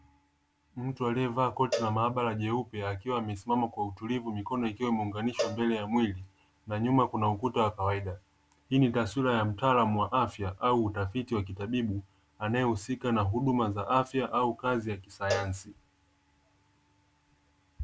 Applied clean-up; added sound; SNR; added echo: none; Cowbell; 10 dB; none.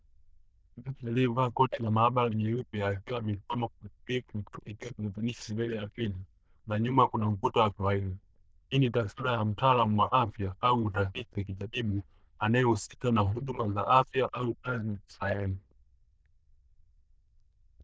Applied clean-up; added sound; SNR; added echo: neural diffusion model UNIVERSE++.